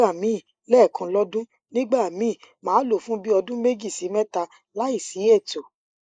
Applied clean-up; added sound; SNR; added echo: neural mask model Resemble Enhance denoiser.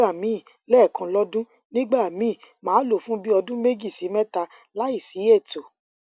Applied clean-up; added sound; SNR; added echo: none; none; none; none.